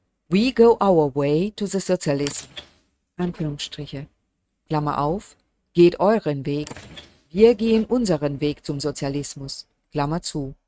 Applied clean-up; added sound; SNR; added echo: neural mask model RNNoise.